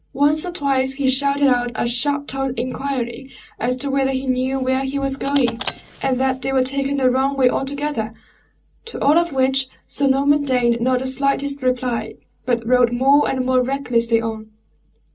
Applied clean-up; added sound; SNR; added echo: none; Car; 14 dB; reverberation time 0.4 s.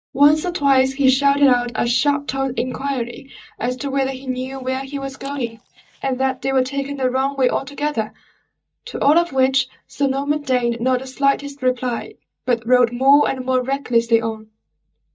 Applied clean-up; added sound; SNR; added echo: neural mask model DeepFilterNet 3.